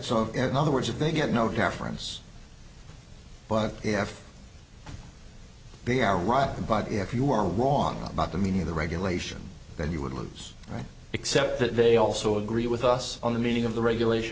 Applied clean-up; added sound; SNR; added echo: none; none; none; none.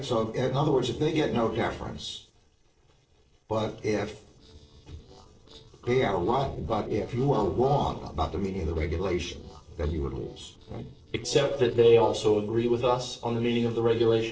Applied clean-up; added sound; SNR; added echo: neural separator model SepFormer DNS4.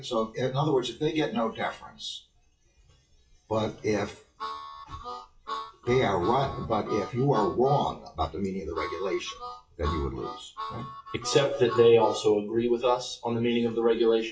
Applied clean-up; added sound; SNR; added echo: classical method WPE with log-MMSE.